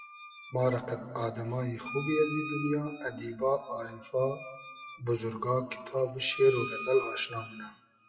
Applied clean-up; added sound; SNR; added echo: classical method WPE with log-MMSE.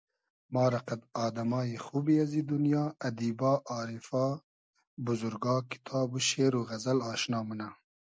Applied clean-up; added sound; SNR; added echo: none; none; none; none.